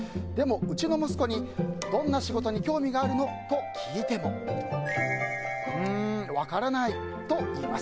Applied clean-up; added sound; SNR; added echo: none; none; none; none.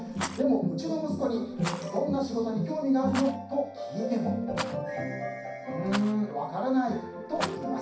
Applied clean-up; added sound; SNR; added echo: none; Rattle; 13 dB; reverberation time 0.6 s.